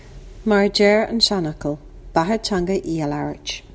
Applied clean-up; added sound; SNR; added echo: none; none; none; none.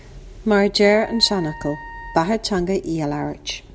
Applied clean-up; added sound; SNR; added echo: none; Wind instrument, woodwind instrument; 18 dB; none.